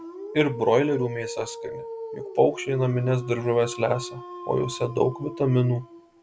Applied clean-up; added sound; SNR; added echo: none; Dog; 12 dB; none.